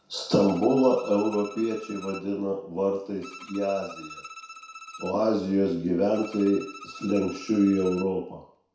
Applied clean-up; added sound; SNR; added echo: none; Bowed string instrument; 18 dB; reverberation time 0.6 s.